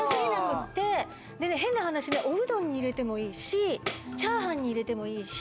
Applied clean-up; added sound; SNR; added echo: none; Tambourine; 2 dB; none.